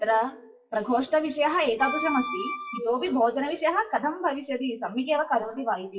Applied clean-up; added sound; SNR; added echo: classical method WPE with log-MMSE.